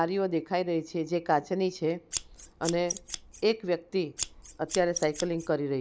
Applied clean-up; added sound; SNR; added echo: none; Scissors; 9 dB; none.